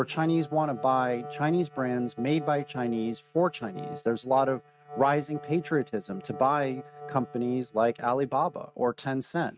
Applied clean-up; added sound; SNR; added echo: neural mask model RNNoise.